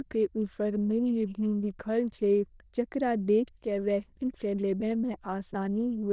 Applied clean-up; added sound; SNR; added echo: neural diffusion model UNIVERSE++.